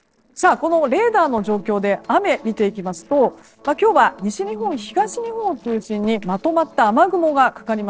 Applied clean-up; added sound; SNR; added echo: neural separator model SepFormer DNS4.